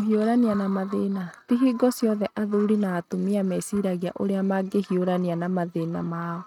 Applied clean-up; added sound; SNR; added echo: neural mask model RNNoise.